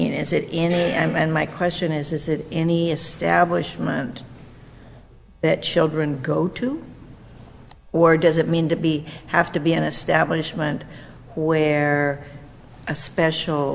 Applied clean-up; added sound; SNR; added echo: none; none; none; none.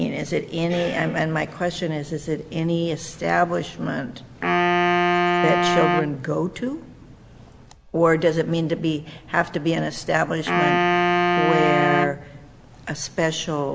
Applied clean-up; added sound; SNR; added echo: none; Wind instrument, woodwind instrument; -2 dB; none.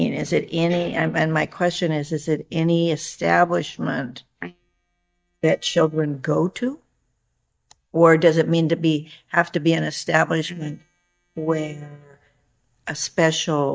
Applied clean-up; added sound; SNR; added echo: neural mask model DeepFilterNet 3.